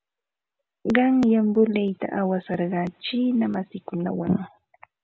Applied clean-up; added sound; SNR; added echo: none; none; none; none.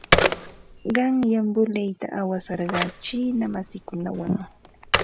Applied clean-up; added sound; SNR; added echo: none; Telephone; 3 dB; none.